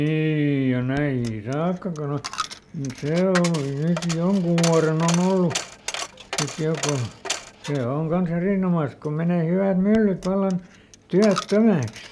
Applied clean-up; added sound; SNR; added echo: none; Coin (dropping); 12 dB; none.